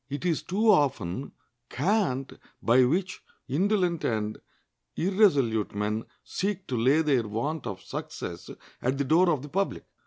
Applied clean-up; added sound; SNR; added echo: none; none; none; none.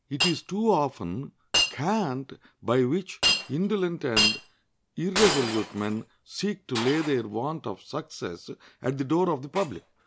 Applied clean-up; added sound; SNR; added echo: none; Shatter; 4 dB; none.